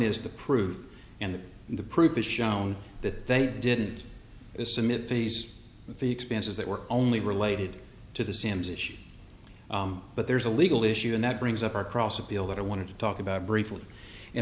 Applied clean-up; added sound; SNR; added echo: none; none; none; none.